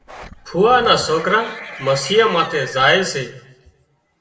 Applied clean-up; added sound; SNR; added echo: none; Livestock, farm animals, working animals; 16 dB; reverberation time 0.7 s.